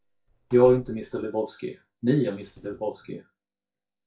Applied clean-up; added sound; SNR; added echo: neural mask model DeepFilterNet 3.